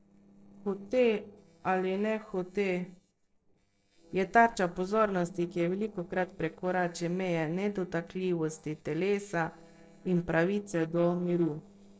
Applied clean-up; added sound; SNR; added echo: neural separator model SepFormer DNS4.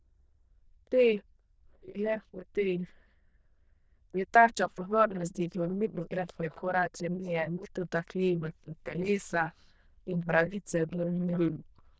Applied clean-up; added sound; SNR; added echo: neural diffusion model UNIVERSE++.